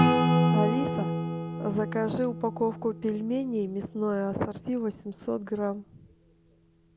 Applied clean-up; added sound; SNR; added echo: none; Acoustic guitar / Strum; -1 dB; none.